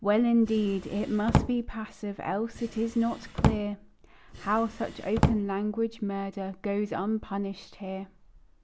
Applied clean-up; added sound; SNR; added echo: none; Drawer open or close; 1 dB; none.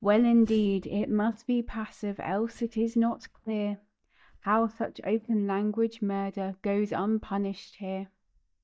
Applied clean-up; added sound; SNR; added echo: neural mask model DeepFilterNet 3.